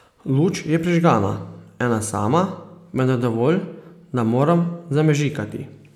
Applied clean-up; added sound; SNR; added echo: none; none; none; none.